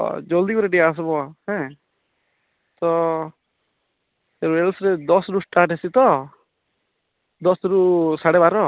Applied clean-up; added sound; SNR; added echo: none; none; none; none.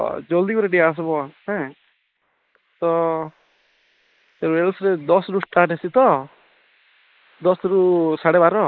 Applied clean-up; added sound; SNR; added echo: neural mask model Resemble Enhance denoiser.